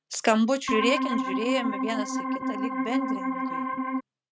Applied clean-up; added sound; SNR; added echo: neural mask model RNNoise.